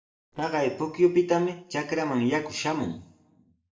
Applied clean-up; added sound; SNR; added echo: neural separator model SepFormer DNS4.